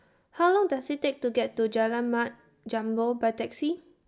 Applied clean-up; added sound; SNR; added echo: none; none; none; none.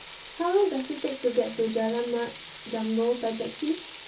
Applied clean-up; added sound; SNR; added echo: none; Frying (food); 10 dB; reverberation time 0.3 s.